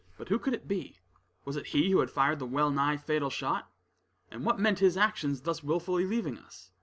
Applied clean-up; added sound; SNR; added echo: none; none; none; none.